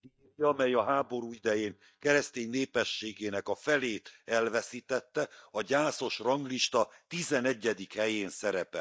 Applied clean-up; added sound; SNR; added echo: neural mask model DeepFilterNet 3.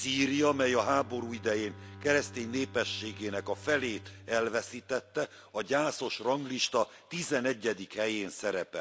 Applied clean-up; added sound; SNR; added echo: none; Bowed string instrument; 19 dB; none.